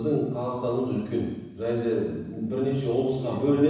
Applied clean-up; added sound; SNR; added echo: none; none; none; reverberation time 1.1 s.